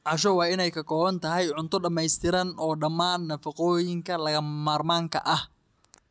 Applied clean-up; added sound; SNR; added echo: none; none; none; none.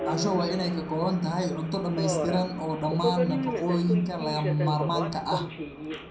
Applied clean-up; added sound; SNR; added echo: none; Subway, metro, underground; 5 dB; reverberation time 0.6 s.